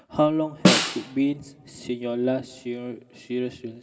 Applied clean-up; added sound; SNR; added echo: none; Snare drum; -3 dB; reverberation time 2.1 s.